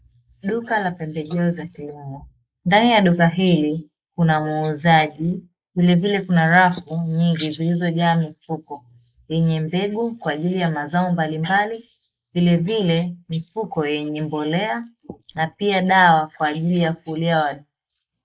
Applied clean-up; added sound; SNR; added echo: neural mask model Resemble Enhance denoiser.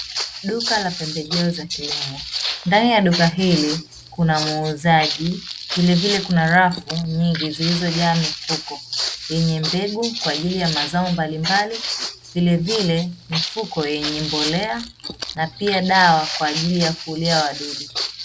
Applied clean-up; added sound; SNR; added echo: none; Walk, footsteps; 7 dB; none.